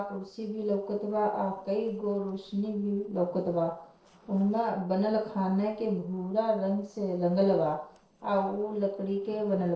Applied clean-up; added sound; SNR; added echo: neural separator model SepFormer DNS4.